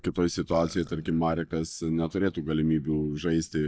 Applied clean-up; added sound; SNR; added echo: neural mask model DeepFilterNet 3.